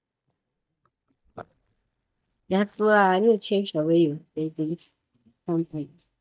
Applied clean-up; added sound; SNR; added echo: neural mask model DeepFilterNet 3.